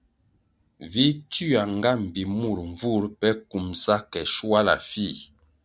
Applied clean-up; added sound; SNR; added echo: none; none; none; none.